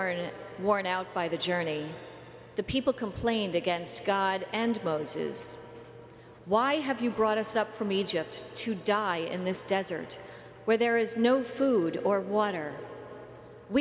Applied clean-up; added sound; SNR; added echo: none; none; none; none.